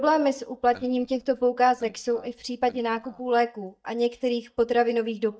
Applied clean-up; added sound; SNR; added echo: neural mask model DeepFilterNet 3.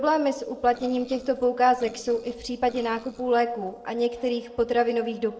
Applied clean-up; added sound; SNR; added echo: neural separator model SepFormer DNS4.